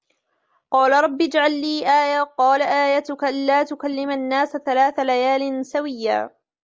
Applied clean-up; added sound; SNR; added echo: none; none; none; none.